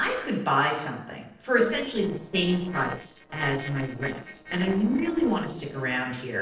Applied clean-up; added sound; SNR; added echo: neural separator model SepFormer DNS4.